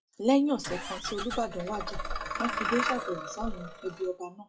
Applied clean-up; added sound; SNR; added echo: classical method WPE with log-MMSE.